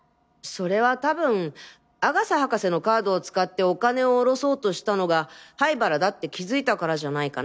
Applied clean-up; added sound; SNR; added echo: none; none; none; none.